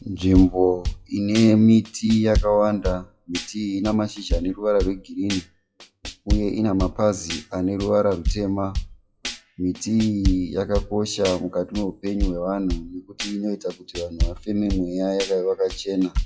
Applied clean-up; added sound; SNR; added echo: classical method WPE with log-MMSE.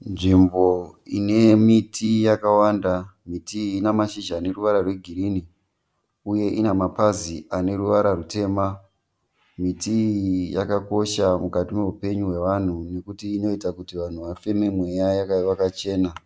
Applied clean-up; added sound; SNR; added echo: none; none; none; none.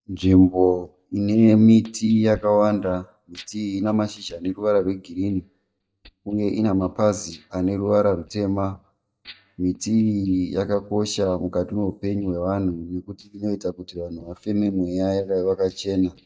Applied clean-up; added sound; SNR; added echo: neural mask model DeepFilterNet 3.